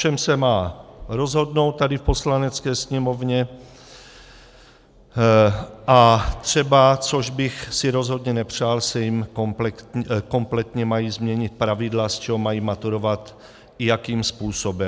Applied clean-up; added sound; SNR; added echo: none; none; none; none.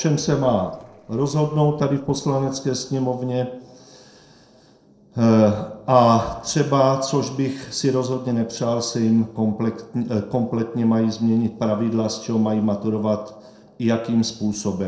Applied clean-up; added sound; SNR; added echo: neural separator model SepFormer DNS4.